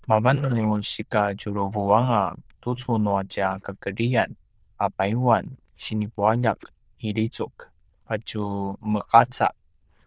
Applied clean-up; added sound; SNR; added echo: neural diffusion model UNIVERSE++.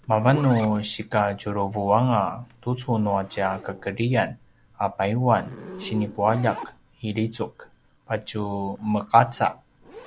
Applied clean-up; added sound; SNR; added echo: none; Zipper (clothing); 19 dB; none.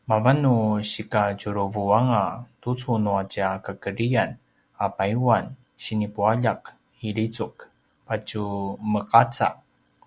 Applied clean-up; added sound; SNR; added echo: none; none; none; none.